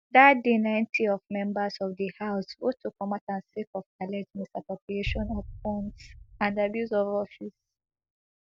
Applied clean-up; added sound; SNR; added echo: none; Boom; 13 dB; none.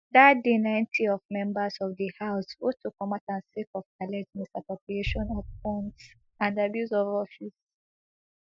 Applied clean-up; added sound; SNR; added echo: classical method Wiener filter.